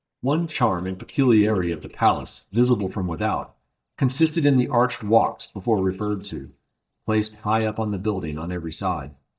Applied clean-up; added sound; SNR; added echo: neural mask model DeepFilterNet 3.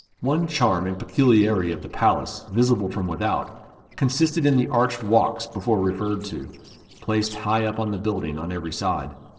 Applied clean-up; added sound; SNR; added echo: neural separator model SepFormer DNS4.